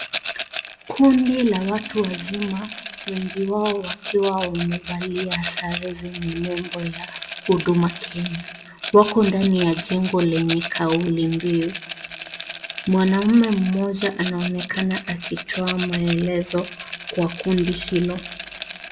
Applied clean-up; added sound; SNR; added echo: none; Rattle; 5 dB; reverberation time 0.9 s.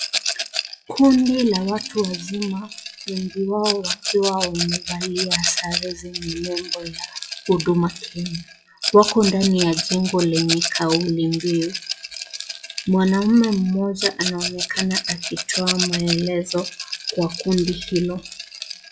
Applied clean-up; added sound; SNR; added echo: classical method WPE with log-MMSE.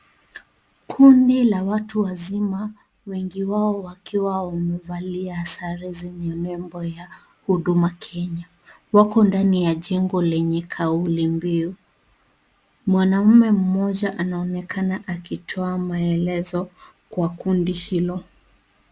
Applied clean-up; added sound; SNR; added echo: none; none; none; none.